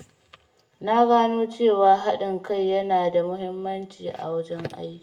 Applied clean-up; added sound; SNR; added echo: none; none; none; reverberation time 0.4 s.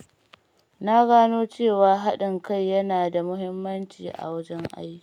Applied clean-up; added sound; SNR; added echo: none; none; none; none.